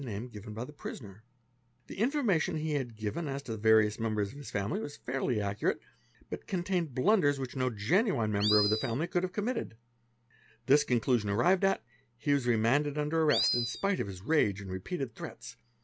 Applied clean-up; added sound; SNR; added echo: none; Animal; 3 dB; none.